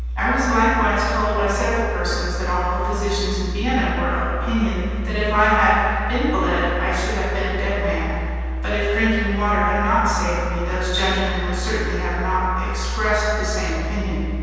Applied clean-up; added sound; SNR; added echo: none; none; none; reverberation time 2.1 s.